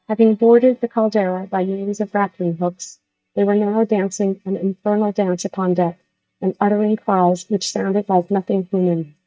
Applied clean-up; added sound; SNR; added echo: neural mask model DeepFilterNet 3.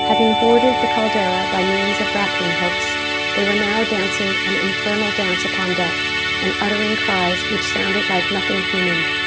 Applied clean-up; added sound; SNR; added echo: none; Musical instrument; -2 dB; none.